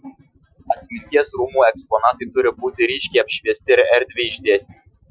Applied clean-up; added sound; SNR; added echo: classical method Wiener filter.